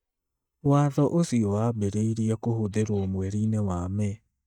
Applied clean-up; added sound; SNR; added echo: neural mask model DeepFilterNet 3.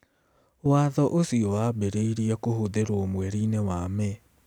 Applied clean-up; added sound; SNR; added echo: none; none; none; none.